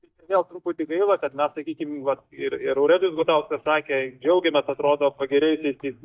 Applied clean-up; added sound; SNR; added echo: neural mask model DeepFilterNet 3.